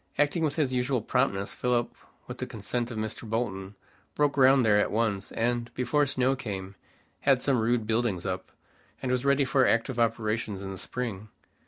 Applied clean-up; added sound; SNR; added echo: none; none; none; none.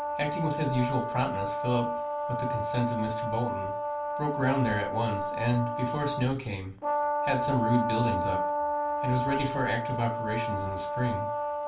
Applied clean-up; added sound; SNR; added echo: none; Brass instrument; 0 dB; reverberation time 0.3 s.